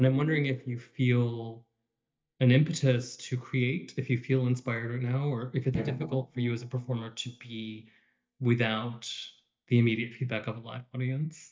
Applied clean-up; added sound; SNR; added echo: neural mask model DeepFilterNet 3.